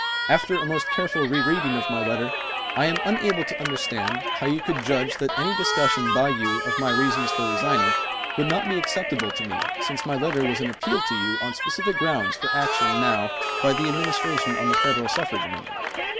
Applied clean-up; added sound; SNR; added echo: none; Cheering + Harmonica; -1 dB; none.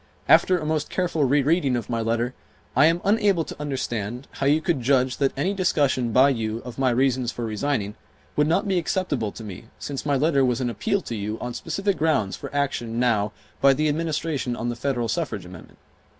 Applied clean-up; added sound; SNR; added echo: none; none; none; none.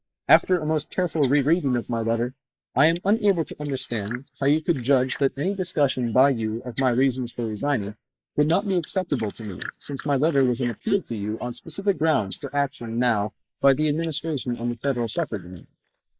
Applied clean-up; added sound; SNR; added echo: neural mask model Resemble Enhance denoiser.